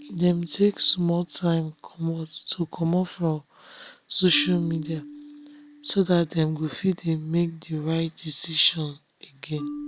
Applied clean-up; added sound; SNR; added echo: none; Marimba, xylophone; 18 dB; none.